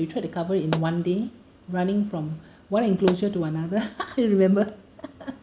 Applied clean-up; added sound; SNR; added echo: none; Explosion; 14 dB; none.